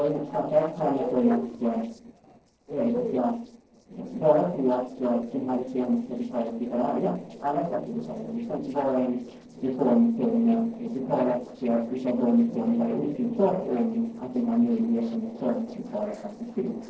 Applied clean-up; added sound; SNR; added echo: neural separator model SepFormer DNS4.